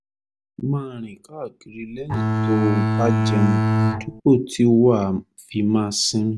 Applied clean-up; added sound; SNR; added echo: none; Bowed string instrument; -2 dB; none.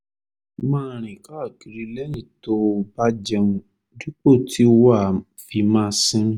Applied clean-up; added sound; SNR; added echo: none; none; none; none.